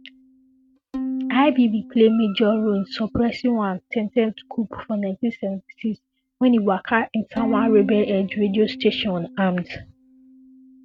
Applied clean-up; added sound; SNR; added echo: neural mask model RNNoise.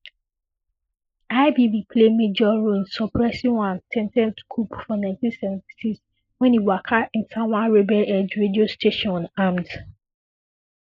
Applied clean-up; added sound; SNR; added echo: neural mask model Resemble Enhance denoiser.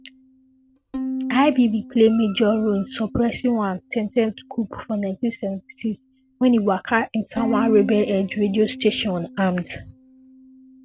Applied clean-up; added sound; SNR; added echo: none; Bowed string instrument; 12 dB; none.